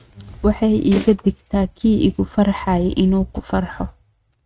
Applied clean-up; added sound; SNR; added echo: neural mask model RNNoise.